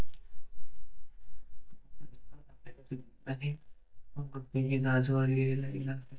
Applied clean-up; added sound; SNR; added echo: neural mask model DeepFilterNet 3.